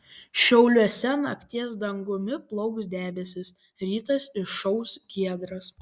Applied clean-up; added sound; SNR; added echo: none; none; none; none.